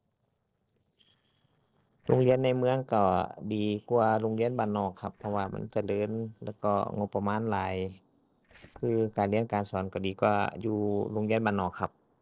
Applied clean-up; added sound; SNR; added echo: neural separator model SepFormer DNS4.